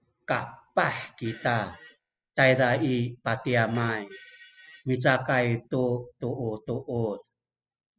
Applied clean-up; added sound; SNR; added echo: classical method spectral subtraction.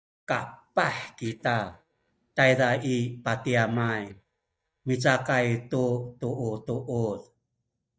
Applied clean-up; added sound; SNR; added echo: neural mask model DeepFilterNet 3.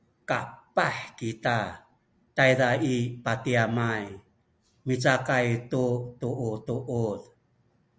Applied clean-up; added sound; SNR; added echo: none; none; none; none.